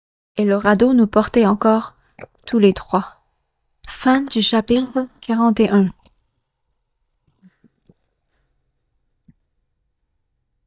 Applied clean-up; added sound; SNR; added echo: neural mask model DeepFilterNet 3.